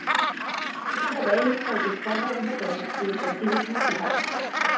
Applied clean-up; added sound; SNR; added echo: none; Gull, seagull; -2 dB; reverberation time 0.6 s.